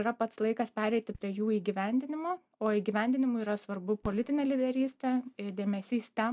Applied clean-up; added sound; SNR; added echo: neural mask model DeepFilterNet 3.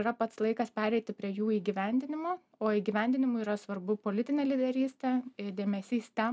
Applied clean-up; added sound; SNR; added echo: none; none; none; none.